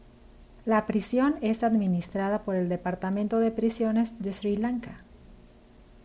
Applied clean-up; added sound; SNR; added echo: none; none; none; none.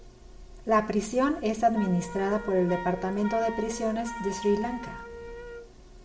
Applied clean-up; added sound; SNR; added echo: none; Wind instrument, woodwind instrument; 13 dB; reverberation time 0.6 s.